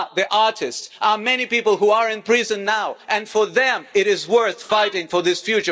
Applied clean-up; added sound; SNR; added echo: neural mask model DeepFilterNet 3.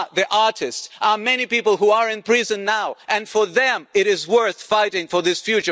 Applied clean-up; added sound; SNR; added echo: none; none; none; none.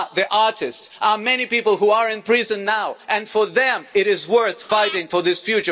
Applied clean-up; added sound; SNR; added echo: none; Breathing; 15 dB; reverberation time 1.1 s.